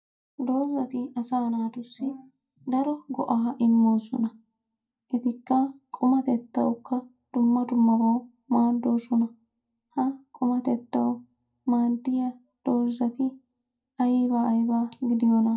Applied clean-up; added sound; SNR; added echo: none; none; none; reverberation time 0.2 s.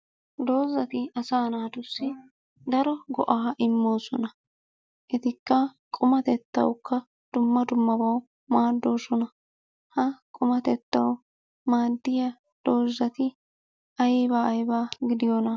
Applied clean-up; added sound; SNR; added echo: none; none; none; none.